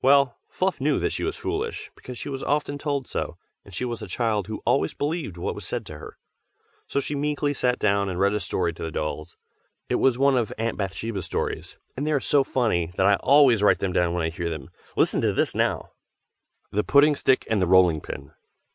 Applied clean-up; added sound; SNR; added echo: none; none; none; none.